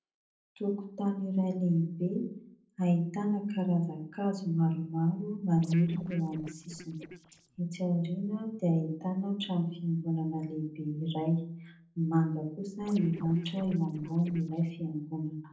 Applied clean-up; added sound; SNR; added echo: neural separator model SepFormer DNS4.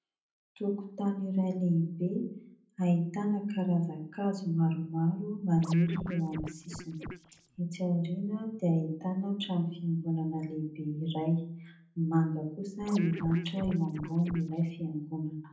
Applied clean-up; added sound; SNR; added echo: none; Scratching (performance technique); 12 dB; reverberation time 0.6 s.